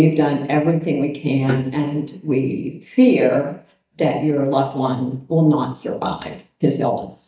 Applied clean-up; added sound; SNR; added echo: neural mask model DeepFilterNet 3.